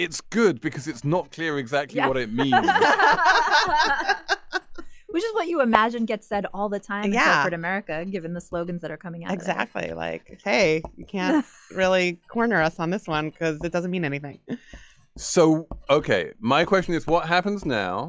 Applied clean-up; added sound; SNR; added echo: classical method log-MMSE.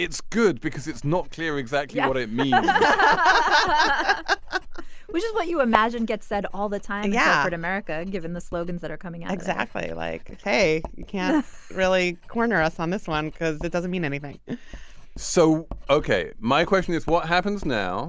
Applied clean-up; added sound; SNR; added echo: none; Writing; 12 dB; none.